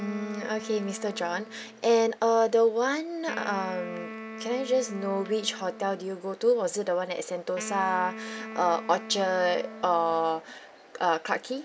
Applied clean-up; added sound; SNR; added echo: none; Wind instrument, woodwind instrument; 14 dB; none.